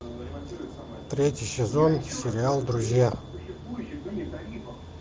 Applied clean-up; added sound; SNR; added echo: none; none; none; none.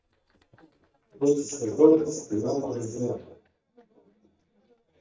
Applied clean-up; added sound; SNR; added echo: neural mask model DeepFilterNet 3.